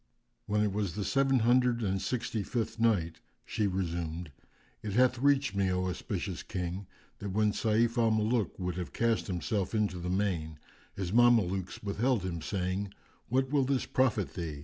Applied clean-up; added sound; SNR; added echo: none; none; none; none.